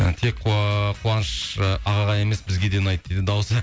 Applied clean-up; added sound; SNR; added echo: none; none; none; none.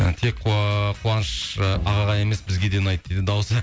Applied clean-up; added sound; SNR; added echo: none; Bowed string instrument; 13 dB; none.